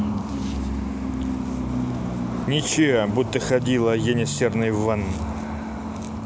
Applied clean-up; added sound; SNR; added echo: none; none; none; none.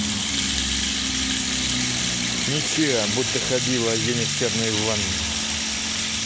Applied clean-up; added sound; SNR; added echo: none; Rattle (instrument); -2 dB; none.